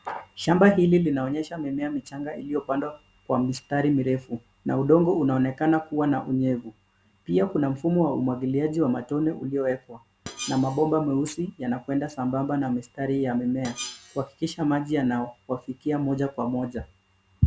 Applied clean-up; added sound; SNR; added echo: none; Screech; 16 dB; none.